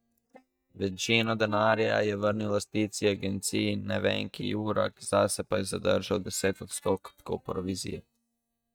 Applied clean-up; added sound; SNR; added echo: neural mask model DeepFilterNet 3.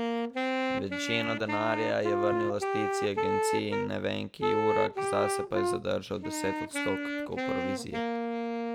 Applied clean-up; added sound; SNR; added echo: none; Wind instrument, woodwind instrument; -2 dB; none.